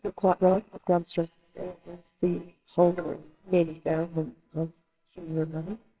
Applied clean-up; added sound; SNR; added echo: neural separator model SepFormer WHAMR!.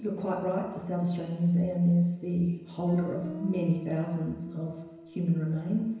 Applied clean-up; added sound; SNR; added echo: none; Guitar; 17 dB; reverberation time 1.0 s.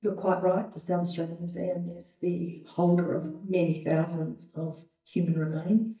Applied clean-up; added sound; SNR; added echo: neural mask model DeepFilterNet 3.